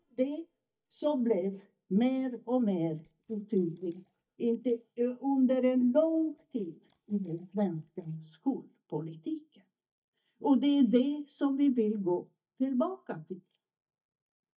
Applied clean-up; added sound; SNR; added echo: neural mask model DeepFilterNet 3.